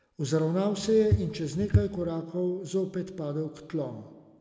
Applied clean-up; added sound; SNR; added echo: none; Walk, footsteps / Bird vocalization, bird call, bird song; 2 dB; none.